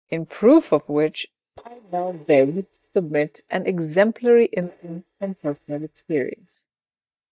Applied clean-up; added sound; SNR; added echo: neural mask model DeepFilterNet 3.